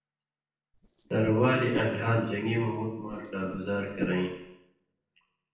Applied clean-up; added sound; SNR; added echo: neural separator model SepFormer DNS4.